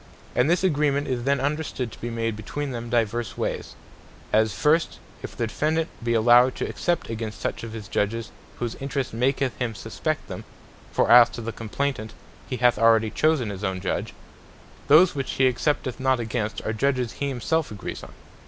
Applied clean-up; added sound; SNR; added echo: none; none; none; none.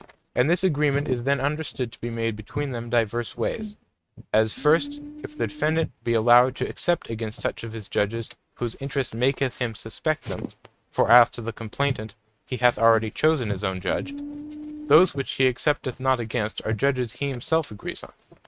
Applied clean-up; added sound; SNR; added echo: neural mask model RNNoise.